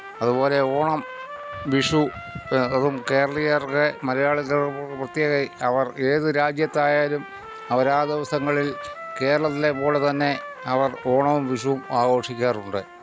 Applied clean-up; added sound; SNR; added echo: none; Trumpet; 15 dB; none.